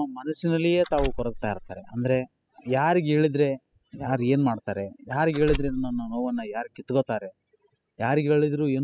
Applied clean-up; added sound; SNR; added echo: classical method spectral subtraction.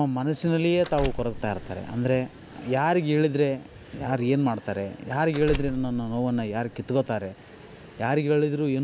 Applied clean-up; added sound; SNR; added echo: none; Door; 10 dB; none.